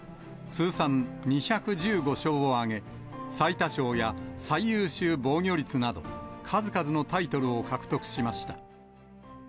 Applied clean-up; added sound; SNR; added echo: none; none; none; none.